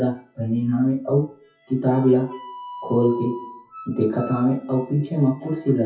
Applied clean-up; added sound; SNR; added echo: classical method WPE with log-MMSE.